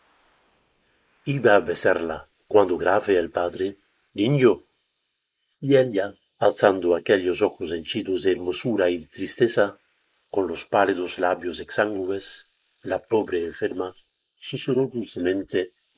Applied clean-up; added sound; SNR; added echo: neural mask model Resemble Enhance denoiser.